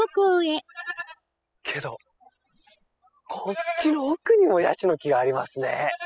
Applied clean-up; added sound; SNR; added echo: classical method spectral subtraction.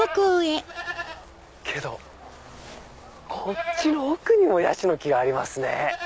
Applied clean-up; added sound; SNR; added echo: none; Livestock, farm animals, working animals; 12 dB; none.